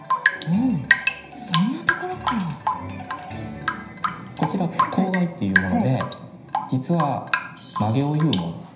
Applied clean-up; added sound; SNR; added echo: none; Drip / Rain; 2 dB; reverberation time 0.9 s.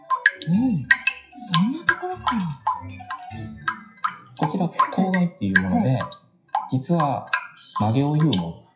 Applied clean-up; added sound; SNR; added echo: classical method WPE with log-MMSE.